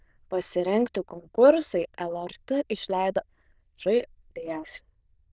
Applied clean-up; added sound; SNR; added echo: neural diffusion model UNIVERSE++.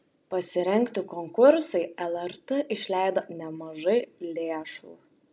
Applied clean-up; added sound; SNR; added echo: none; none; none; none.